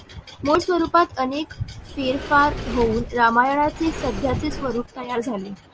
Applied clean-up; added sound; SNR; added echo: none; Sliding door; 10 dB; none.